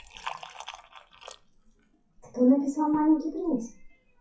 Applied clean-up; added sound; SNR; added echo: classical method WPE with log-MMSE.